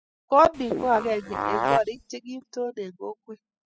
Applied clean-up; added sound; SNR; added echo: classical method spectral subtraction.